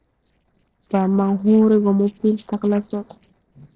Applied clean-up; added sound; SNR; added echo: neural separator model SepFormer DNS4.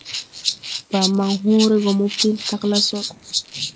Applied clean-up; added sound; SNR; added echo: neural mask model Resemble Enhance denoiser.